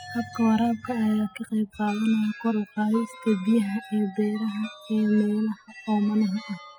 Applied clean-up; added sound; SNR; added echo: classical method spectral subtraction.